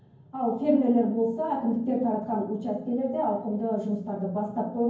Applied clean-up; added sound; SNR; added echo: none; none; none; reverberation time 0.9 s.